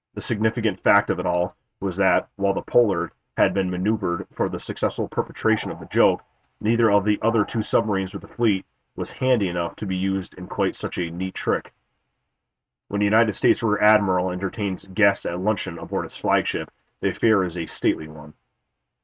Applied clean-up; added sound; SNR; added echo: neural mask model RNNoise.